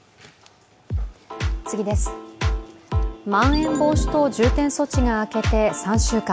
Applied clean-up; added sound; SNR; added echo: none; none; none; none.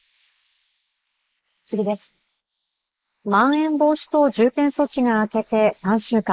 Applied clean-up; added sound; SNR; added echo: neural mask model Resemble Enhance denoiser.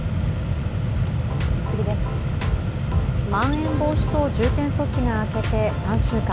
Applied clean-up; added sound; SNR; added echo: none; Mechanisms; -2 dB; none.